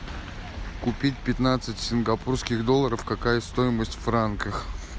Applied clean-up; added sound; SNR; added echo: none; none; none; none.